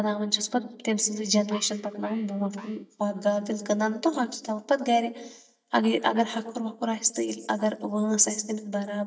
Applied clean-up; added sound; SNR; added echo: neural mask model DeepFilterNet 3.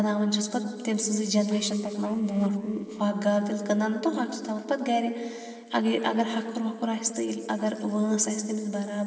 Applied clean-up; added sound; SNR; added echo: neural separator model SepFormer DNS4.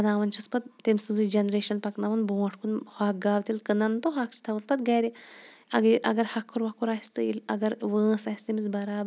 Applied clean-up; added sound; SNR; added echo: none; none; none; none.